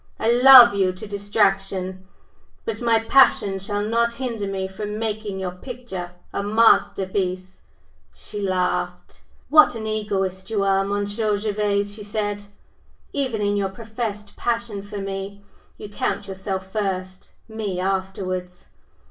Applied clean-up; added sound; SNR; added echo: none; none; none; reverberation time 0.3 s.